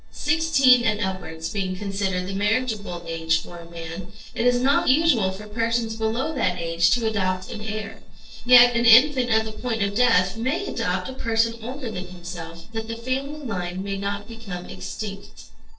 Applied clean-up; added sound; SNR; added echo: neural separator model SepFormer DNS4.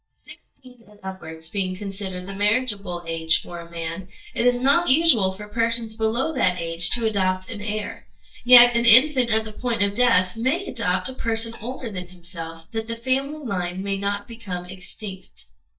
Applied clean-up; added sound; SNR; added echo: neural mask model DeepFilterNet 3.